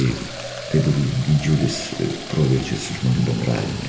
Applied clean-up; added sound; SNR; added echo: none; Fill (with liquid); 13 dB; reverberation time 0.7 s.